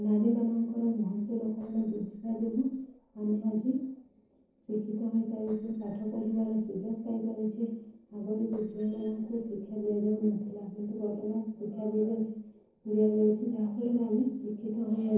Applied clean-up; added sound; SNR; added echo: neural separator model SepFormer DNS4.